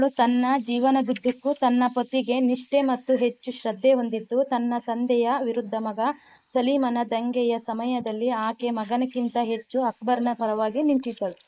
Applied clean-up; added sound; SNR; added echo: neural mask model Resemble Enhance denoiser.